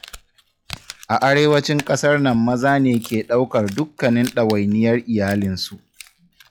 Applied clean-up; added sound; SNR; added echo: classical method log-MMSE.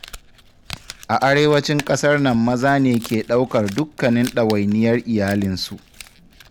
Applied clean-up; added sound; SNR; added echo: none; Crumpling, crinkling; 20 dB; none.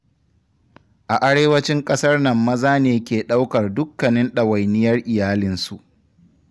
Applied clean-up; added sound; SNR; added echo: none; none; none; none.